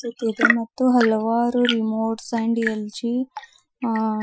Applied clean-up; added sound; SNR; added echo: classical method Wiener filter.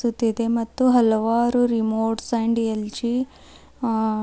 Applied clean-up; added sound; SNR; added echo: none; none; none; none.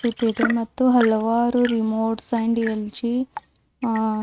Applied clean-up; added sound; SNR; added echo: neural mask model RNNoise.